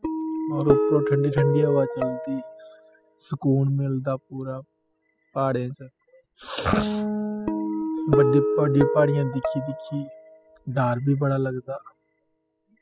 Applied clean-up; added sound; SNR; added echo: classical method spectral subtraction.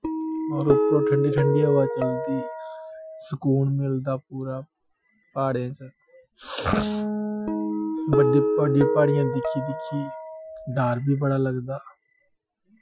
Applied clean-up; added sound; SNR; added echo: classical method Wiener filter.